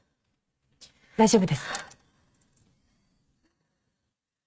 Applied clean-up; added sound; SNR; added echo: neural mask model RNNoise.